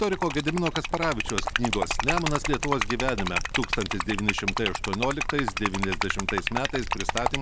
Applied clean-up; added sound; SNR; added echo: none; Liquid; 0 dB; none.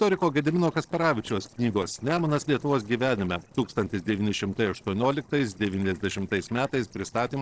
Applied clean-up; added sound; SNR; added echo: neural separator model SepFormer DNS4.